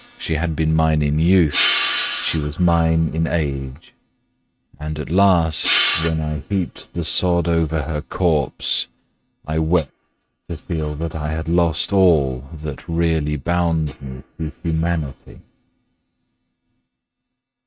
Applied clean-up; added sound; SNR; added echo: neural mask model RNNoise.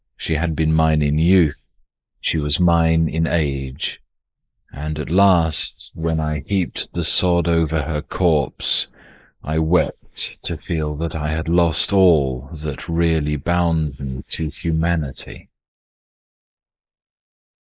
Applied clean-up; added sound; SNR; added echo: neural mask model Resemble Enhance denoiser.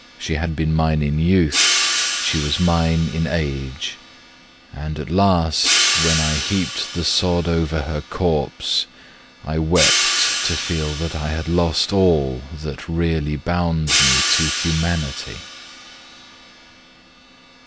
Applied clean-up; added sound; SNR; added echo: none; Hi-hat; 4 dB; none.